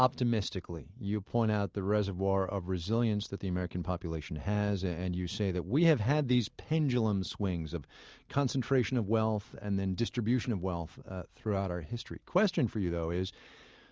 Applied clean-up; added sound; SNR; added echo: none; none; none; none.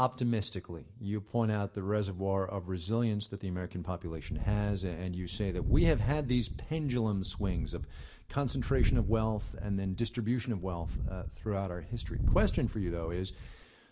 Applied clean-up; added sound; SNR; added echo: none; Wind; 1 dB; reverberation time 0.5 s.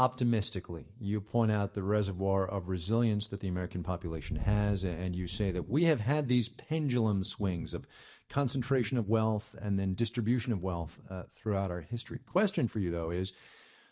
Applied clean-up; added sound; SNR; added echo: neural mask model DeepFilterNet 3.